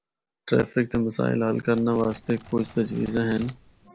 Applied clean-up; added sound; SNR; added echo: none; Crackle; 20 dB; none.